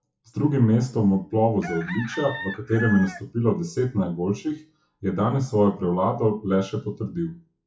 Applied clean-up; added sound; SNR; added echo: classical method WPE with log-MMSE.